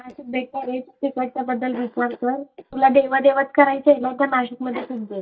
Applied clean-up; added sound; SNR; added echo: neural mask model DeepFilterNet 3.